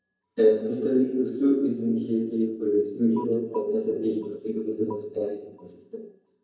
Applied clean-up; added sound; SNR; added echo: neural mask model DeepFilterNet 3.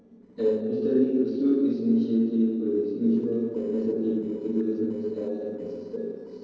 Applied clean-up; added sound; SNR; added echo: neural separator model SepFormer DNS4.